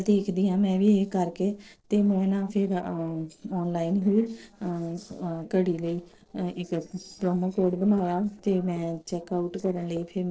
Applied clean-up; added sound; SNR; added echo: neural separator model SepFormer DNS4.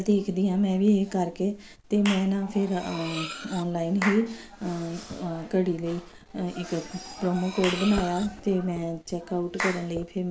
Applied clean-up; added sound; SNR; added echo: none; Clapping / Chirp, tweet + Cutlery, silverware; 13 dB; none.